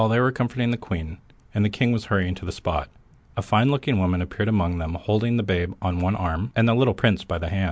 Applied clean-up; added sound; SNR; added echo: none; none; none; none.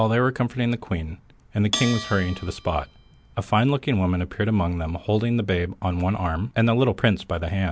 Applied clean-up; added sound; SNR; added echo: none; Bell; 13 dB; none.